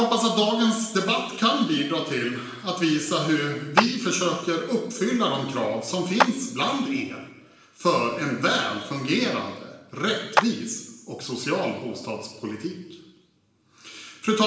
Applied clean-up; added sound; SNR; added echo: none; Clapping; 4 dB; reverberation time 1.1 s.